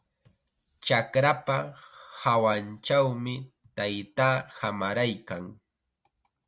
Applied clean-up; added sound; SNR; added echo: none; none; none; none.